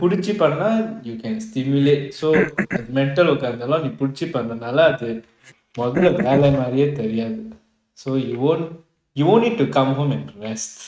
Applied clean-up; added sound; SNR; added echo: neural mask model RNNoise.